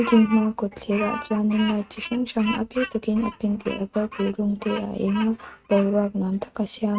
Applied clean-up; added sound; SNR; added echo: neural mask model RNNoise.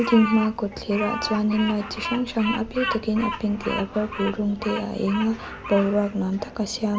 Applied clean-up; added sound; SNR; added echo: none; Bird vocalization, bird call, bird song; 9 dB; none.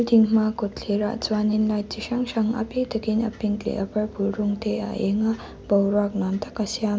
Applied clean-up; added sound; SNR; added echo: none; none; none; none.